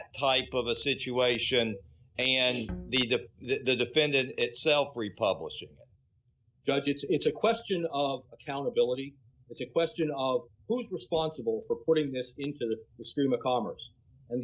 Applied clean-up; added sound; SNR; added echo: none; Bowed string instrument; 14 dB; none.